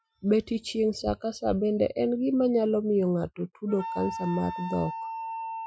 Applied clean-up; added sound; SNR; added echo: classical method Wiener filter.